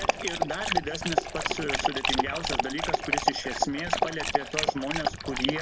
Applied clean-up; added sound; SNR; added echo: none; Dog; -5 dB; none.